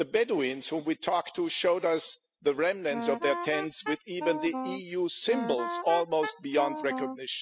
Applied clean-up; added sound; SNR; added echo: classical method spectral subtraction.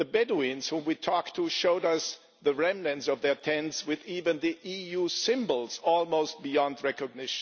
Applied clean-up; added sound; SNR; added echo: none; none; none; none.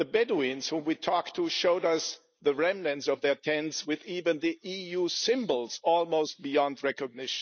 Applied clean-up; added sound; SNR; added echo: neural mask model Resemble Enhance denoiser.